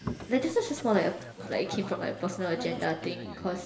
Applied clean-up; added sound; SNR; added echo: none; Boat, Water vehicle; 10 dB; reverberation time 0.9 s.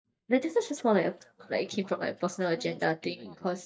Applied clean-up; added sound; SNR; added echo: neural mask model DeepFilterNet 3.